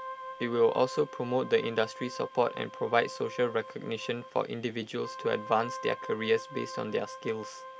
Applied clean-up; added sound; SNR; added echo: none; Wind instrument, woodwind instrument; 12 dB; none.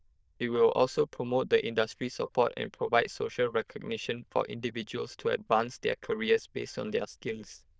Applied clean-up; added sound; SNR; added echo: neural diffusion model UNIVERSE++.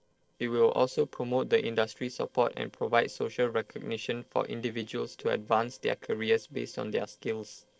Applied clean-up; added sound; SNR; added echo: neural separator model SepFormer DNS4.